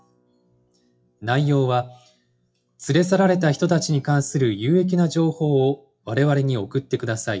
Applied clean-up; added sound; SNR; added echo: classical method WPE with log-MMSE.